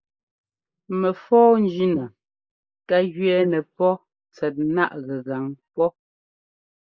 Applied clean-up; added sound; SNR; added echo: neural mask model Resemble Enhance denoiser.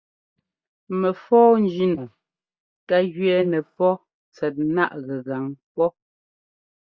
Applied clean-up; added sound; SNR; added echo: neural mask model DeepFilterNet 3.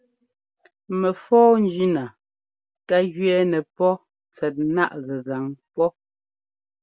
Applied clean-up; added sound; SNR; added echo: none; none; none; none.